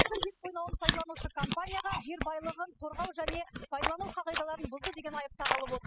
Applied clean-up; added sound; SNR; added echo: classical method spectral subtraction.